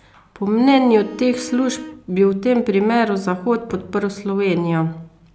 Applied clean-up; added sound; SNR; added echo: none; Bowed string instrument; 17 dB; none.